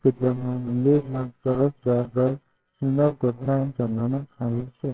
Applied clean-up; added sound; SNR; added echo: neural separator model SepFormer WHAMR!.